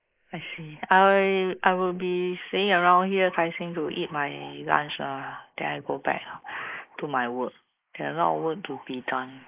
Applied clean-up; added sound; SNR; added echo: neural mask model Resemble Enhance denoiser.